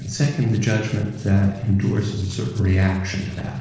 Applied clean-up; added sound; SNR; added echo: neural separator model SepFormer DNS4.